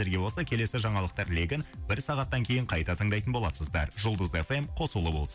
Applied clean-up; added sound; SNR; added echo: none; none; none; none.